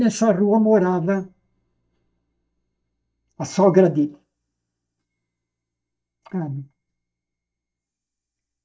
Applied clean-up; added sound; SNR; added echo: neural mask model DeepFilterNet 3.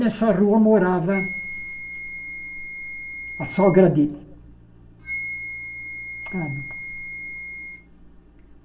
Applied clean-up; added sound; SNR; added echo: none; Wind instrument, woodwind instrument; 12 dB; reverberation time 0.5 s.